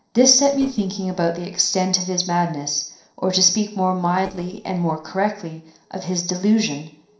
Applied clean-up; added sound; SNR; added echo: neural separator model SepFormer DNS4.